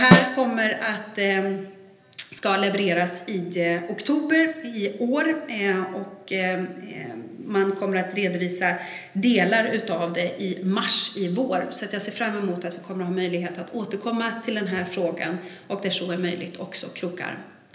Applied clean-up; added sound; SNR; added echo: none; Snare drum; -1 dB; reverberation time 1.4 s.